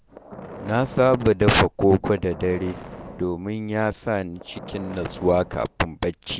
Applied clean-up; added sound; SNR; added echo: none; Boom; 17 dB; none.